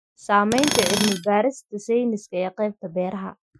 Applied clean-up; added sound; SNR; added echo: classical method Wiener filter.